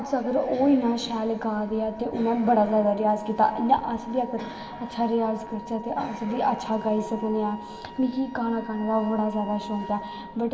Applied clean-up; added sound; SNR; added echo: none; Wind instrument, woodwind instrument; 16 dB; reverberation time 2.6 s.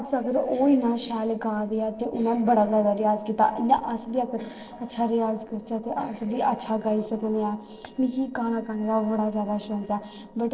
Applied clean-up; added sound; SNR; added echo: neural separator model SepFormer DNS4.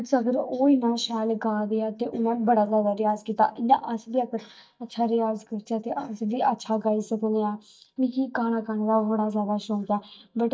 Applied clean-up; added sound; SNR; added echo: neural mask model DeepFilterNet 3.